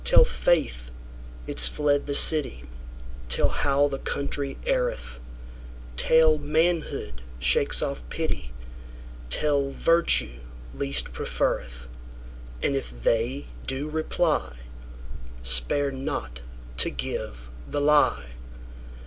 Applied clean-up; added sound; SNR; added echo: none; none; none; none.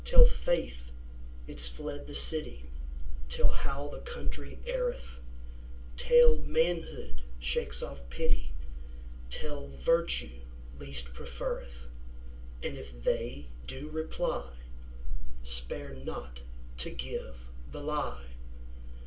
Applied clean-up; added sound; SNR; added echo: none; none; none; reverberation time 0.2 s.